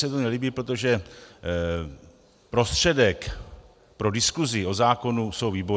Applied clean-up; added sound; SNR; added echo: none; none; none; none.